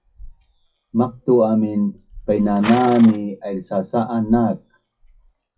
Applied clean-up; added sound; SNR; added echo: classical method WPE with log-MMSE.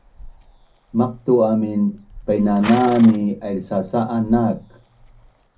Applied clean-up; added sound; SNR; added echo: none; Livestock, farm animals, working animals; 19 dB; reverberation time 0.3 s.